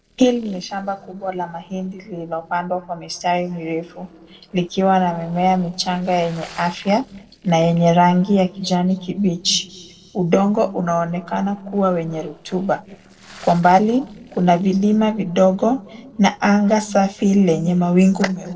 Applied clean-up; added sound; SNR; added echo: neural separator model SepFormer DNS4.